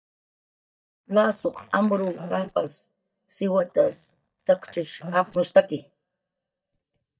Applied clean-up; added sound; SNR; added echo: neural mask model DeepFilterNet 3.